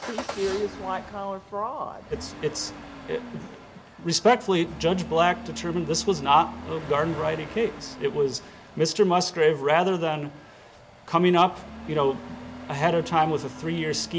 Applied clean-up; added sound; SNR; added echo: none; Engine starting / Accelerating, revving, vroom / Motor vehicle (road); 15 dB; none.